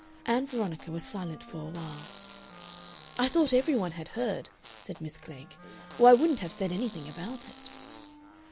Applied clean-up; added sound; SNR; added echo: none; Fart + Wind instrument, woodwind instrument; 19 dB; none.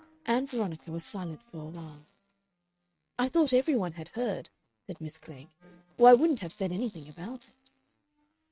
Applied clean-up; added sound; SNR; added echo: neural mask model RNNoise.